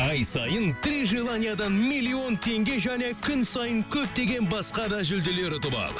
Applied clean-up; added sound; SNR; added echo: none; none; none; none.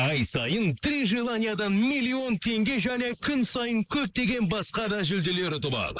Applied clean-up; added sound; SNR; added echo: neural mask model Resemble Enhance denoiser.